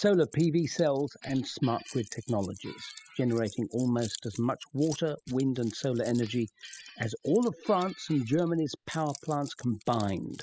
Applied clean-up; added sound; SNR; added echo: classical method spectral subtraction.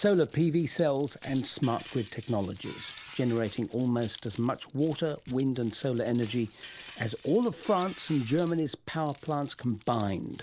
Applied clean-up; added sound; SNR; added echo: none; Keys jangling + Glass; 17 dB; none.